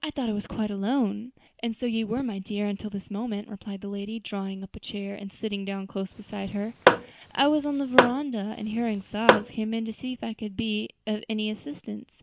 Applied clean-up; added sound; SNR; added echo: none; Tap / Hammer; -4 dB; none.